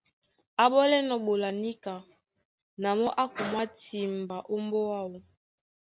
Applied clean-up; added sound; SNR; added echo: none; none; none; none.